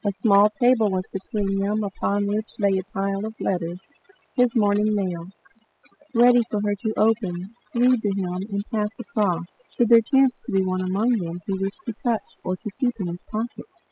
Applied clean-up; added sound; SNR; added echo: classical method spectral subtraction.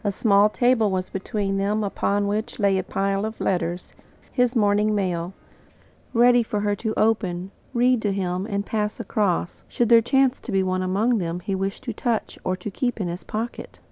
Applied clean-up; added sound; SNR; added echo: none; none; none; none.